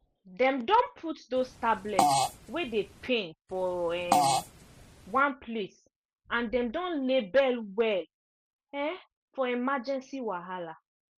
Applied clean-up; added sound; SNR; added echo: none; Fart; 0 dB; none.